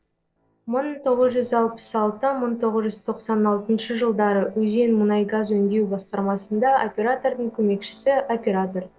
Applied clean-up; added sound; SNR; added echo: neural separator model SepFormer DNS4.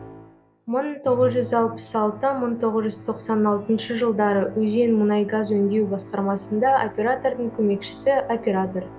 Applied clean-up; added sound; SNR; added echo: none; Musical instrument; 17 dB; none.